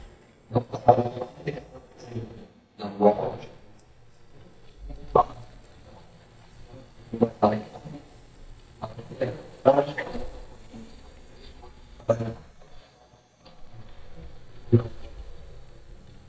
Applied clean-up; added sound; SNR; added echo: neural mask model DeepFilterNet 3.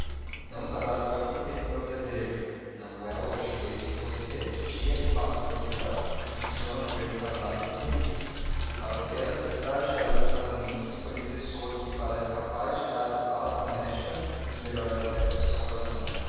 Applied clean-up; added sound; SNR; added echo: none; Sink (filling or washing); -2 dB; reverberation time 2.2 s.